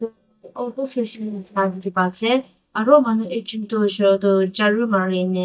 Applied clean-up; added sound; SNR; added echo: neural mask model DeepFilterNet 3.